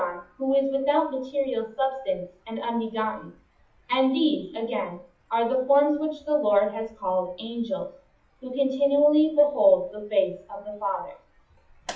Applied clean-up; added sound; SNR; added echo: classical method WPE with log-MMSE.